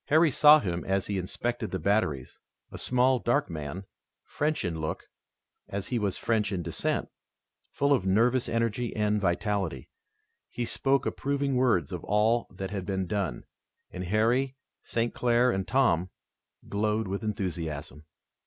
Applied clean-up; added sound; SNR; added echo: none; none; none; none.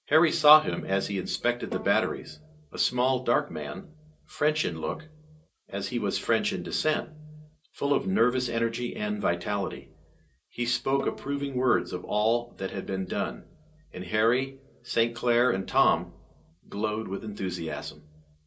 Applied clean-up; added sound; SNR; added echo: none; Bowed string instrument; 17 dB; reverberation time 0.2 s.